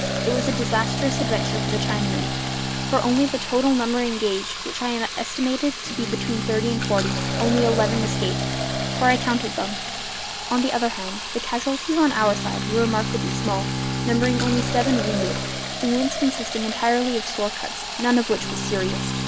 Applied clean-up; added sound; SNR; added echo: none; Fill (with liquid) + Bowed string instrument; 2 dB; none.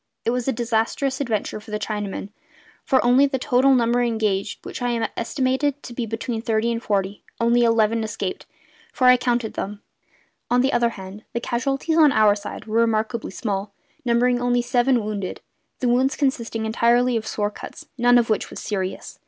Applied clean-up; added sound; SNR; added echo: none; none; none; none.